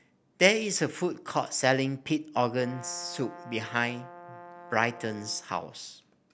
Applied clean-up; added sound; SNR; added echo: none; Brass instrument; 16 dB; none.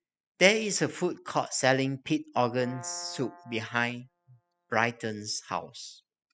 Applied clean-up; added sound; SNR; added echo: classical method spectral subtraction.